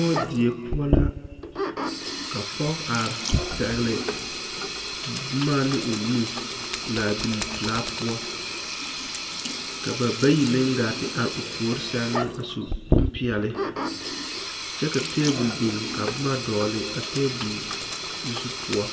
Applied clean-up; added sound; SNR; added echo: none; Sink (filling or washing); 2 dB; reverberation time 1.4 s.